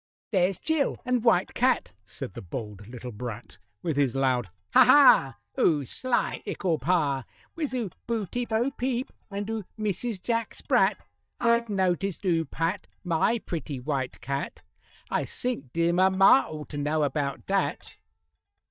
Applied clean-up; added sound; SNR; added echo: neural mask model DeepFilterNet 3.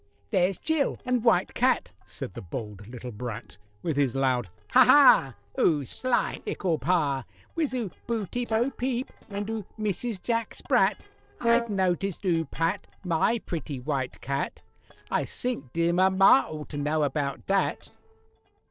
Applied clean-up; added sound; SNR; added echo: neural separator model SepFormer DNS4.